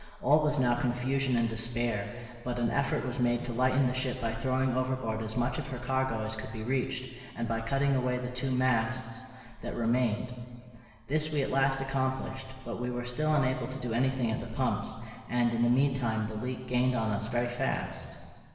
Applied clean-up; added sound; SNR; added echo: none; none; none; reverberation time 2.1 s.